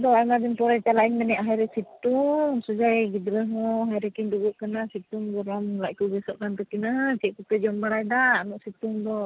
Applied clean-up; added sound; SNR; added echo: none; none; none; none.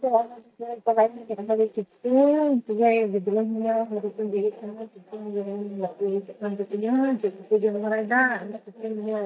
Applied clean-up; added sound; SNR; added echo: neural mask model DeepFilterNet 3.